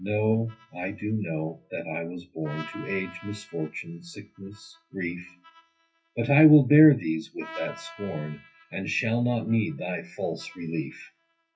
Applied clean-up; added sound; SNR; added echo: classical method WPE with log-MMSE.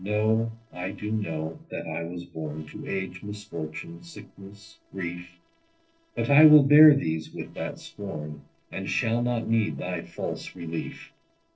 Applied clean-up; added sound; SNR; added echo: neural separator model SepFormer DNS4.